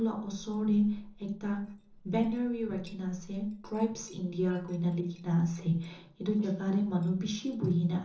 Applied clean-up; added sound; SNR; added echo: neural separator model SepFormer DNS4.